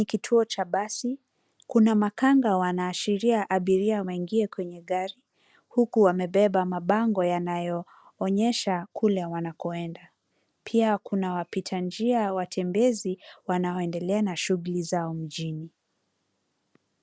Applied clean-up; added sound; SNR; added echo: none; none; none; none.